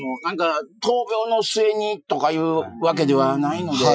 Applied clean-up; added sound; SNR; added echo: classical method Wiener filter.